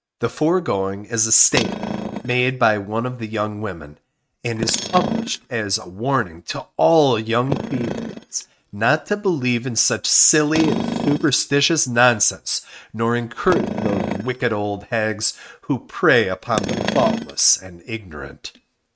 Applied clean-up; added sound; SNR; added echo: neural mask model RNNoise.